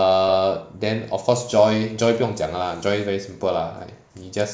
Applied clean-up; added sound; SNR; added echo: neural mask model Resemble Enhance denoiser.